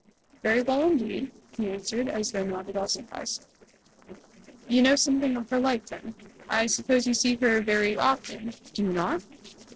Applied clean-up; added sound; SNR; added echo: neural separator model SepFormer DNS4.